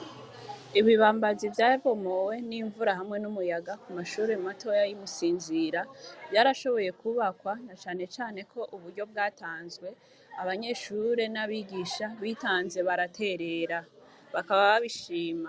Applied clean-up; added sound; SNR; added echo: none; none; none; none.